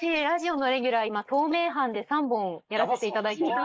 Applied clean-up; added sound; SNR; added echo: neural mask model Resemble Enhance denoiser.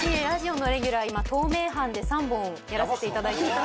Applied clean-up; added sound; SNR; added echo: none; Drum kit; 8 dB; none.